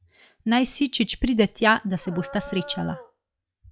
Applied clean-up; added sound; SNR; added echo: classical method log-MMSE.